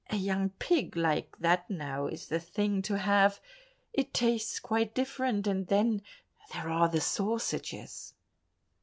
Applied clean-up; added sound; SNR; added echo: none; none; none; none.